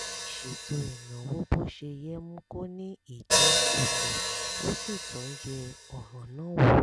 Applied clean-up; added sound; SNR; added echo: none; Hi-hat; 0 dB; none.